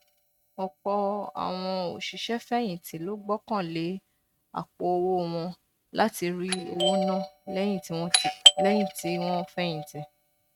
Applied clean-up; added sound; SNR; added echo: neural mask model RNNoise.